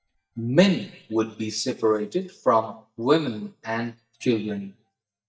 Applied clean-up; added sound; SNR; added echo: neural mask model DeepFilterNet 3.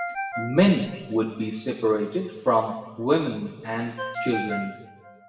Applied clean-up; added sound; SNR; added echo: none; Ringtone; 11 dB; reverberation time 1.2 s.